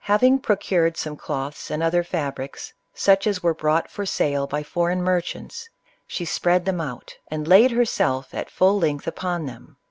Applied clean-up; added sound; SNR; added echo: none; none; none; none.